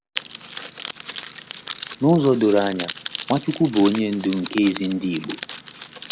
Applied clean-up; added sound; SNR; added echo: none; Crackle; 12 dB; none.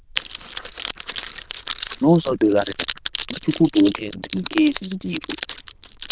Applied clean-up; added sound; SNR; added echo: neural diffusion model UNIVERSE++.